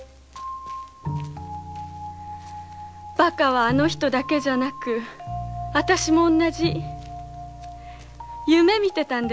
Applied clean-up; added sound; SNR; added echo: none; Bowed string instrument; 13 dB; none.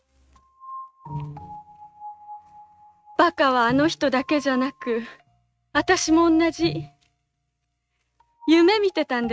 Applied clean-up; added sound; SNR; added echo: neural mask model RNNoise.